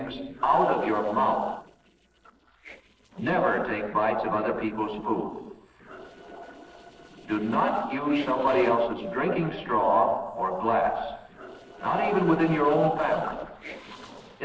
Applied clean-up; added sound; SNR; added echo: neural separator model SepFormer DNS4.